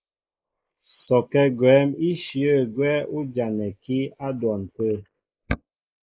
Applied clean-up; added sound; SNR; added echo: neural mask model Resemble Enhance denoiser.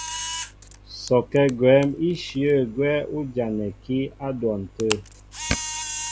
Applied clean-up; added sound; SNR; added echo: none; Camera; 12 dB; none.